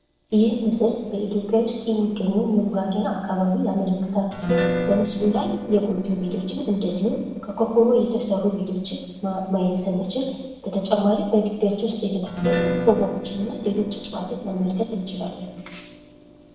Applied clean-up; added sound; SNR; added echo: neural separator model SepFormer DNS4.